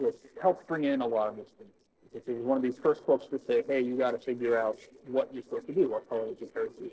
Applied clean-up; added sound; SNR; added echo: neural separator model SepFormer DNS4.